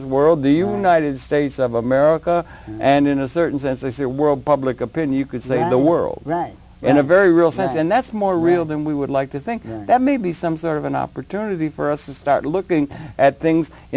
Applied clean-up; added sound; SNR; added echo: none; none; none; none.